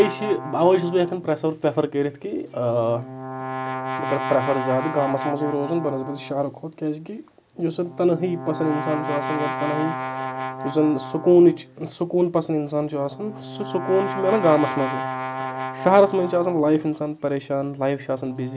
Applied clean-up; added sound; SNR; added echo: none; Brass instrument; 9 dB; none.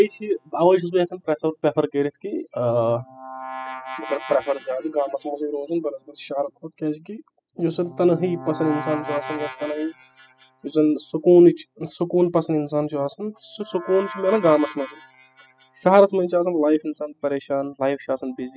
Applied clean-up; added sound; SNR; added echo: classical method spectral subtraction.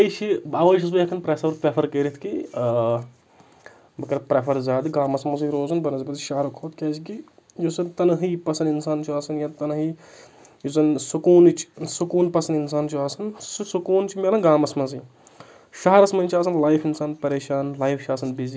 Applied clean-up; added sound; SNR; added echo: none; none; none; none.